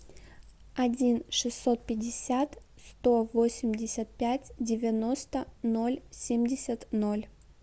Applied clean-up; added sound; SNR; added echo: none; none; none; none.